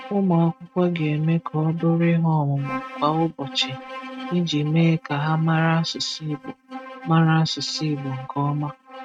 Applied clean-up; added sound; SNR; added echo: neural mask model RNNoise.